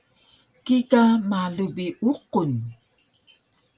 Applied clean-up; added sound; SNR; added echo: none; none; none; none.